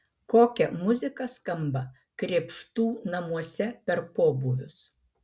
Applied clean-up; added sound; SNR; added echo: none; none; none; none.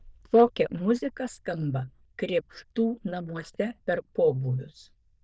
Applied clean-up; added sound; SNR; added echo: neural diffusion model UNIVERSE++.